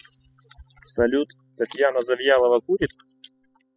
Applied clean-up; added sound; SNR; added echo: classical method spectral subtraction.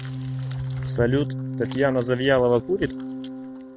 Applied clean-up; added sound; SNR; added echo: none; Organ; 7 dB; none.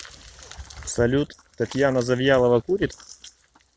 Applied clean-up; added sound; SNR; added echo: none; none; none; none.